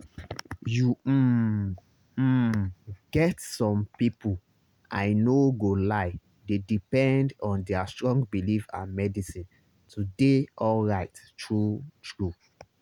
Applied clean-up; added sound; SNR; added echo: none; none; none; none.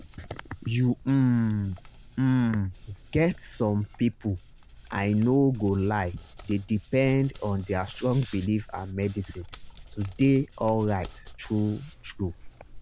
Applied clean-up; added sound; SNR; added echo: none; Hands; 18 dB; none.